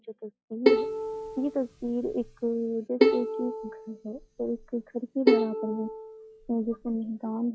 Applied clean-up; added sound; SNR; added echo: classical method log-MMSE.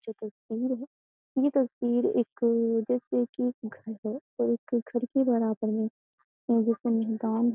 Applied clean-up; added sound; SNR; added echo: none; none; none; none.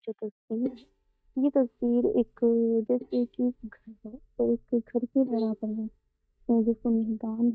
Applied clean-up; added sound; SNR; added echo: neural mask model DeepFilterNet 3.